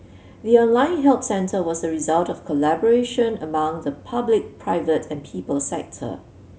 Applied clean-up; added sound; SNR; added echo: none; none; none; none.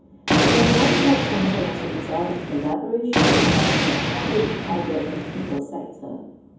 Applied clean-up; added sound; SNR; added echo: none; Thunder; -4 dB; reverberation time 1.2 s.